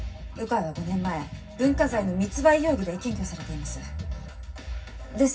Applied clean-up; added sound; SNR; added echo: none; none; none; reverberation time 0.4 s.